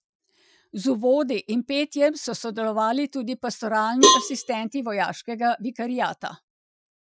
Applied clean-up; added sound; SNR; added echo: classical method Wiener filter.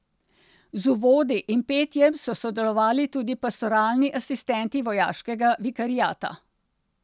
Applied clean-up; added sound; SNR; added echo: none; none; none; none.